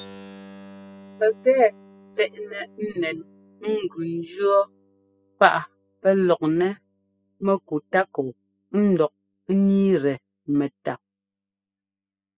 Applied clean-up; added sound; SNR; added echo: classical method spectral subtraction.